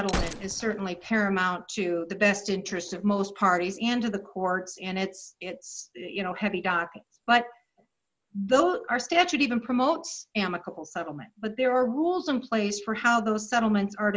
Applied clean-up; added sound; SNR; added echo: none; Gunshot, gunfire; 11 dB; none.